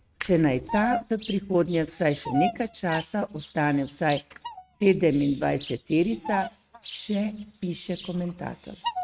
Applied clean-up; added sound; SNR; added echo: neural mask model RNNoise.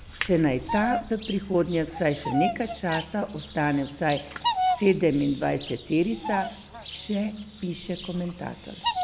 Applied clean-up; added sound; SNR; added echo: none; Bird vocalization, bird call, bird song; 6 dB; none.